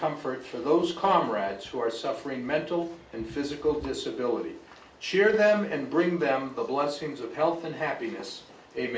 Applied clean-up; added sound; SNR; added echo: none; none; none; none.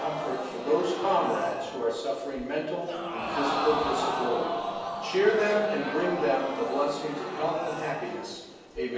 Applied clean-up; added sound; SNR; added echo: none; Crowd; 5 dB; reverberation time 1.0 s.